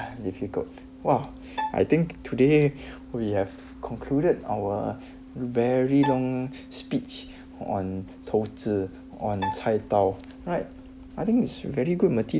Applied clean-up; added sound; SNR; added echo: none; Bowed string instrument; 12 dB; none.